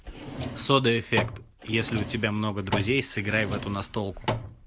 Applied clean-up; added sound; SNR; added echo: none; Drawer open or close; 7 dB; none.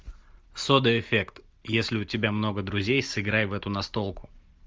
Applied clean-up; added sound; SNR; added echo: none; none; none; none.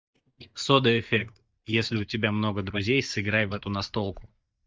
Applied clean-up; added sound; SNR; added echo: neural mask model DeepFilterNet 3.